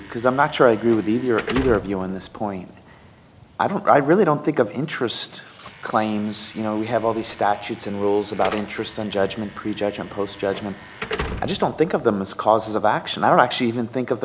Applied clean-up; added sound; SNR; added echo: none; Slam / Alarm; 15 dB; none.